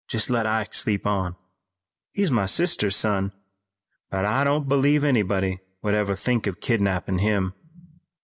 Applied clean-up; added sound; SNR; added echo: none; none; none; none.